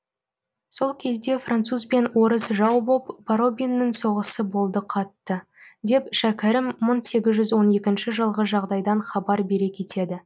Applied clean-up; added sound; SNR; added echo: none; none; none; none.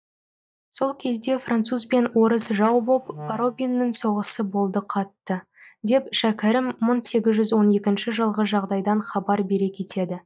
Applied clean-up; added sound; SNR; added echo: neural mask model DeepFilterNet 3.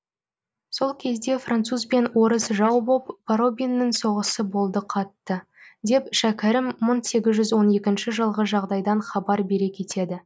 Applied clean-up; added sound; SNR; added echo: neural mask model Resemble Enhance denoiser.